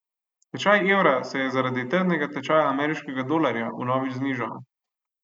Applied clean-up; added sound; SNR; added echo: none; none; none; none.